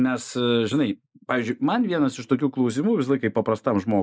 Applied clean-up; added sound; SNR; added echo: neural mask model Resemble Enhance denoiser.